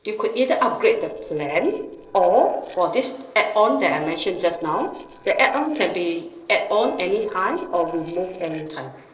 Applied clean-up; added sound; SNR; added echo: neural separator model SepFormer DNS4.